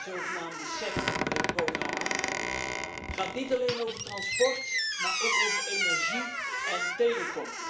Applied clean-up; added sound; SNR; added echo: none; Squeak; -3 dB; reverberation time 0.4 s.